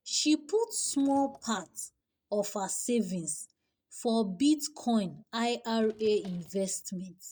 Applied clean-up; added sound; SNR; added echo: neural mask model DeepFilterNet 3.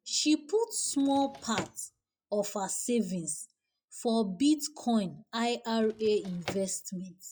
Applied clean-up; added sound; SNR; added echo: classical method log-MMSE.